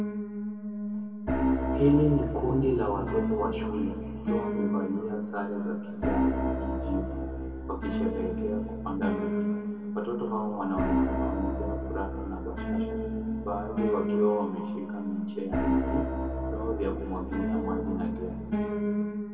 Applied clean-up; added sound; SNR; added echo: none; Piano; -2 dB; reverberation time 2.2 s.